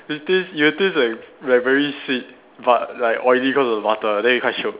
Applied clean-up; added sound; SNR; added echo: none; none; none; none.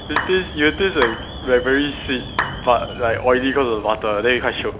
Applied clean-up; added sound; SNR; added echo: none; Clapping + Alarm; 9 dB; none.